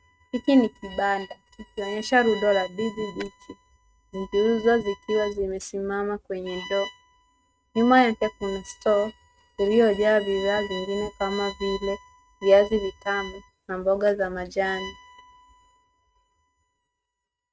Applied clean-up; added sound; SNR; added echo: neural mask model RNNoise.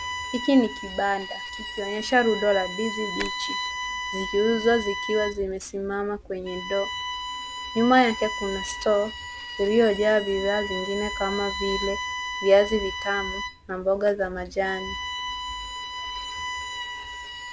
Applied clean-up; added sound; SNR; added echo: none; Bowed string instrument; 7 dB; none.